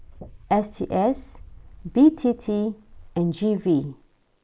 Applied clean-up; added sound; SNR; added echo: neural mask model Resemble Enhance denoiser.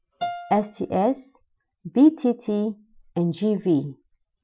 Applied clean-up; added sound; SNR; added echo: classical method Wiener filter.